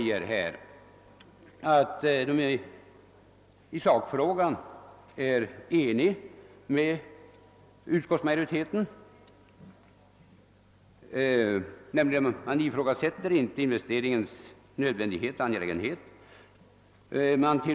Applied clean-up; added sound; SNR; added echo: none; none; none; none.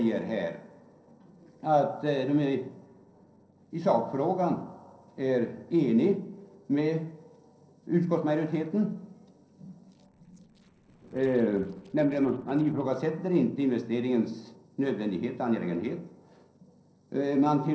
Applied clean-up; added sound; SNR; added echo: neural separator model SepFormer DNS4.